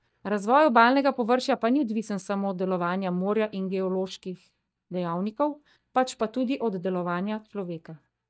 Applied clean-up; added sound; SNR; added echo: neural mask model DeepFilterNet 3.